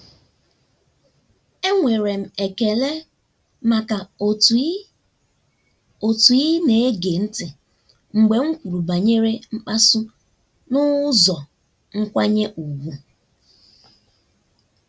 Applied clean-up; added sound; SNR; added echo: none; none; none; none.